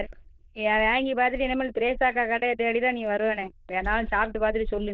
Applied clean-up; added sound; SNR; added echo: neural diffusion model UNIVERSE++.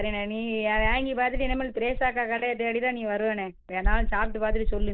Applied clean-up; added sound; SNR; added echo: neural mask model Resemble Enhance denoiser.